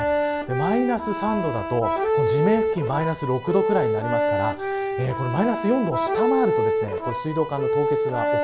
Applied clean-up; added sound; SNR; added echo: none; Accordion; -1 dB; reverberation time 0.5 s.